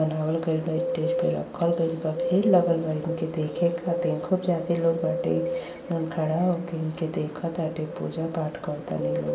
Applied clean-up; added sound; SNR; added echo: none; Bird; 5 dB; reverberation time 0.2 s.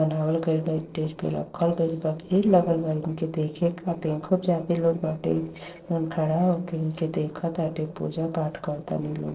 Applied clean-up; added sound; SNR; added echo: neural separator model SepFormer DNS4.